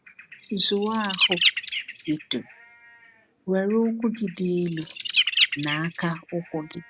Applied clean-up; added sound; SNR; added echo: none; Bird; -2 dB; none.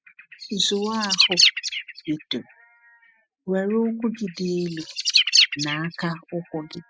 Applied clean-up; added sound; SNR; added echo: classical method spectral subtraction.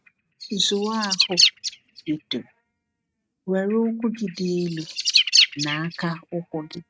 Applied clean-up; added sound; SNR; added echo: neural mask model RNNoise.